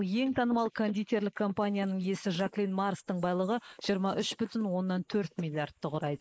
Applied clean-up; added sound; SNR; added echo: neural mask model Resemble Enhance denoiser.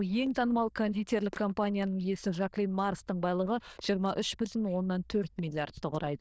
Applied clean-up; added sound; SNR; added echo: neural diffusion model UNIVERSE++.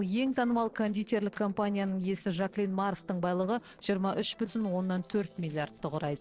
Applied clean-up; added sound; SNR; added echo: neural separator model SepFormer DNS4.